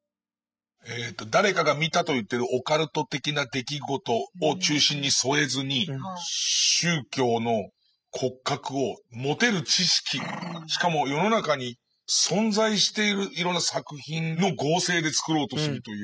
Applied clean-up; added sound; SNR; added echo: classical method spectral subtraction.